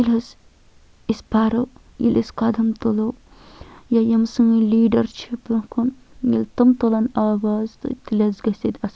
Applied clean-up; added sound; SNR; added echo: none; none; none; none.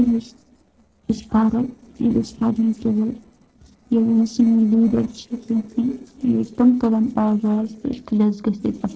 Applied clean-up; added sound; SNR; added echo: neural separator model SepFormer DNS4.